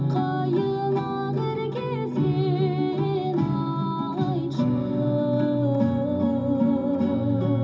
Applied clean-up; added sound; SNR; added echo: none; none; none; reverberation time 0.4 s.